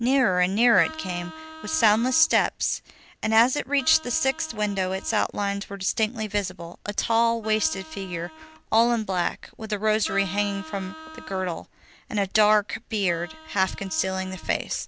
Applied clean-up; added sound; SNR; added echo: none; Vehicle horn, car horn, honking; 19 dB; none.